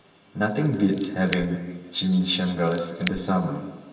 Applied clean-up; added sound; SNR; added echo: none; Scissors; 15 dB; reverberation time 1.3 s.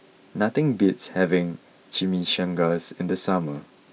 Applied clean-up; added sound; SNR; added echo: none; none; none; none.